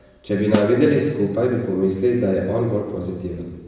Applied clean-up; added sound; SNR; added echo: none; Snare drum; 11 dB; reverberation time 1.2 s.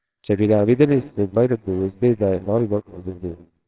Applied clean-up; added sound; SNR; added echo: neural separator model SepFormer WHAMR!.